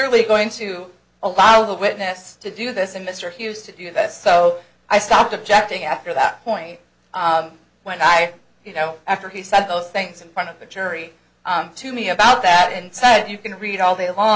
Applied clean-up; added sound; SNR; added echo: none; none; none; none.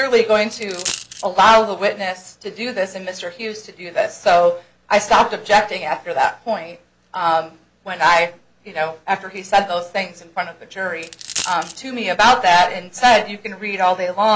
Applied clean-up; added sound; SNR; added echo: none; Coin (dropping); 10 dB; none.